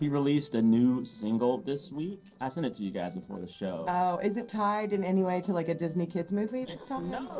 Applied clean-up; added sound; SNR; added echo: neural separator model SepFormer DNS4.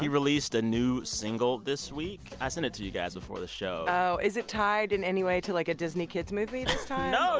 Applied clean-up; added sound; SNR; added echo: none; none; none; none.